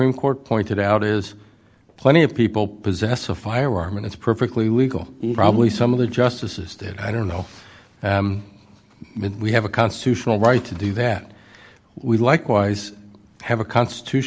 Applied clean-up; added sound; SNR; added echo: none; none; none; none.